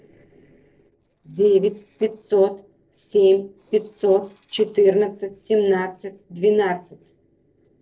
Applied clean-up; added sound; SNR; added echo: neural separator model SepFormer DNS4.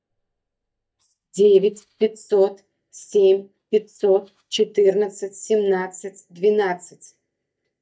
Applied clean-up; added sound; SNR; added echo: neural mask model DeepFilterNet 3.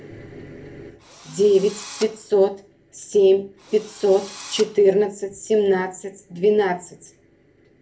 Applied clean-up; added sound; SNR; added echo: none; Drill; 18 dB; reverberation time 0.3 s.